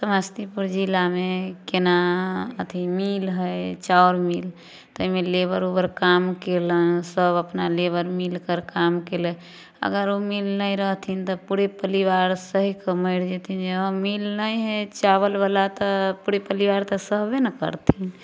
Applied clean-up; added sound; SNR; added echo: none; none; none; none.